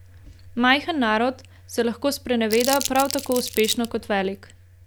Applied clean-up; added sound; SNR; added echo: none; Crumpling, crinkling; 8 dB; none.